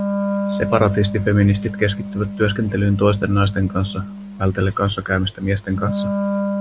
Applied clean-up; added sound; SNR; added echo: none; Wind instrument, woodwind instrument; 6 dB; none.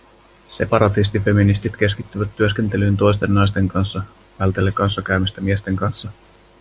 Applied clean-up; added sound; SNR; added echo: none; none; none; none.